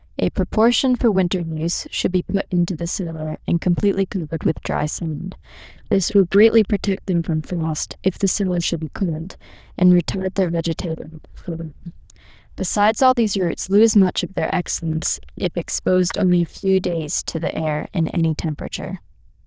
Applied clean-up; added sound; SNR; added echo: neural diffusion model UNIVERSE++.